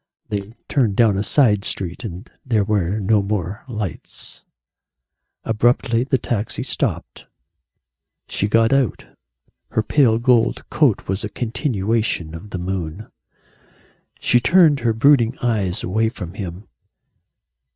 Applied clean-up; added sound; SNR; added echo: neural mask model DeepFilterNet 3.